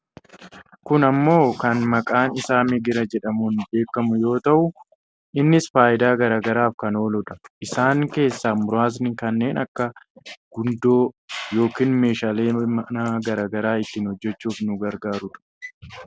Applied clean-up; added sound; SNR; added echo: none; none; none; none.